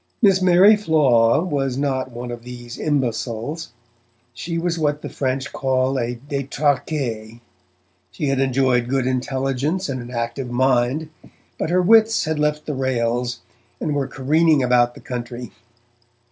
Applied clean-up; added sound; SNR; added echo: none; none; none; none.